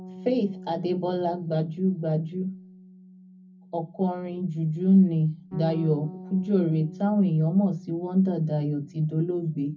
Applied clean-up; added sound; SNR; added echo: none; Bass guitar; 17 dB; reverberation time 0.3 s.